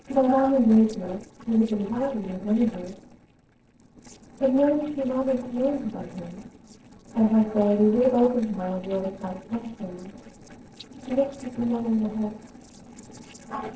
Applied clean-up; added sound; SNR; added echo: neural separator model SepFormer DNS4.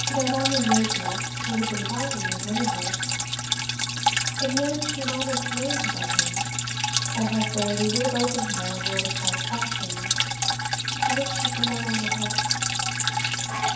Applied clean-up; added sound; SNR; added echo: none; Drip; -4 dB; reverberation time 0.6 s.